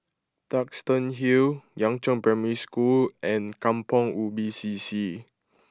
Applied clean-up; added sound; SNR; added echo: none; none; none; none.